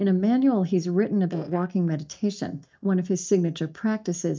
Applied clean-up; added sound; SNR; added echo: neural mask model DeepFilterNet 3.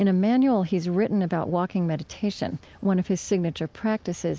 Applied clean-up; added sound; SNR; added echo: none; none; none; none.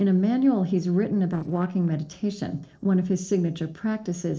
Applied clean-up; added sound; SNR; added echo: neural separator model SepFormer DNS4.